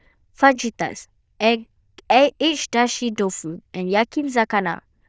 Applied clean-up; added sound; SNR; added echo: neural diffusion model UNIVERSE++.